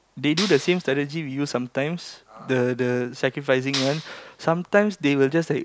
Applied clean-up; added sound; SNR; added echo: none; Clapping; 10 dB; none.